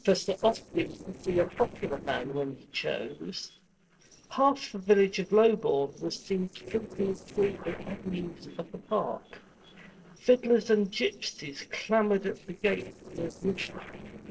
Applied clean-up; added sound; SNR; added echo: neural separator model SepFormer DNS4.